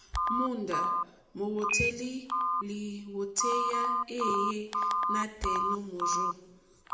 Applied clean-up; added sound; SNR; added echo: none; Telephone; -4 dB; reverberation time 0.6 s.